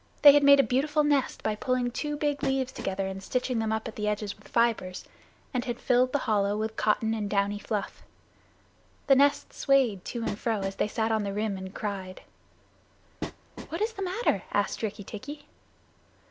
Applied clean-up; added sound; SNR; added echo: none; Train; 15 dB; none.